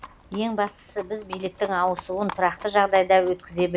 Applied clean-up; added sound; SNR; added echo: none; Livestock, farm animals, working animals; 18 dB; none.